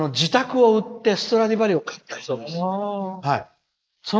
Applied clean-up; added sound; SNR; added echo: neural mask model Resemble Enhance denoiser.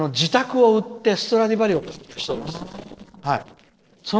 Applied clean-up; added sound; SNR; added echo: neural separator model SepFormer DNS4.